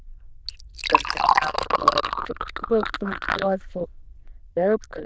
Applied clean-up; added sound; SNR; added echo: neural diffusion model UNIVERSE++.